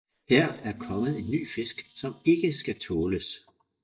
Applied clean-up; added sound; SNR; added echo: neural mask model DeepFilterNet 3.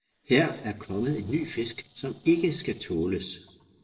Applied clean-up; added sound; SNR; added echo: neural separator model SepFormer DNS4.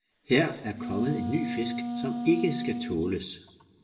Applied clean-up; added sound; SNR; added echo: none; Wind instrument, woodwind instrument; 5 dB; reverberation time 1.0 s.